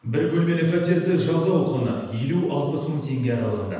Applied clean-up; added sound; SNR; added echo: none; none; none; reverberation time 1.1 s.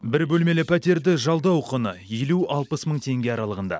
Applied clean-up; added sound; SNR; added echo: none; none; none; none.